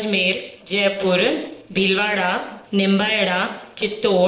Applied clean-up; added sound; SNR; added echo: neural separator model SepFormer DNS4.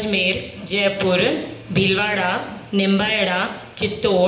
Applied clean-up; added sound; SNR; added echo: none; Wild animals; 19 dB; reverberation time 0.8 s.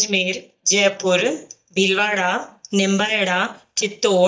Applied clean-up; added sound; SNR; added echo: neural mask model DeepFilterNet 3.